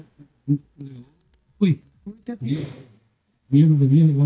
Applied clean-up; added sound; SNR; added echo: neural mask model DeepFilterNet 3.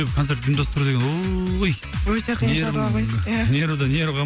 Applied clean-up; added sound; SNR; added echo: none; none; none; none.